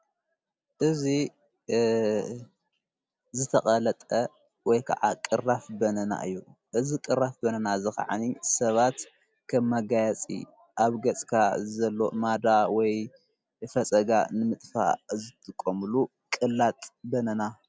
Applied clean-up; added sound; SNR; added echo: none; none; none; none.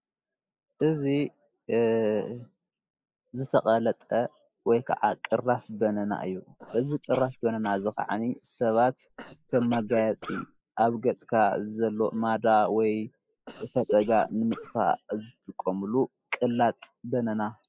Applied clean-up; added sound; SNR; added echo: neural mask model Resemble Enhance denoiser.